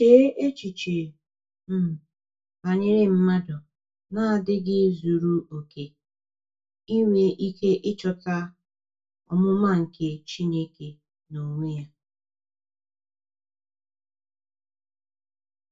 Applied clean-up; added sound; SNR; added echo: none; none; none; reverberation time 0.2 s.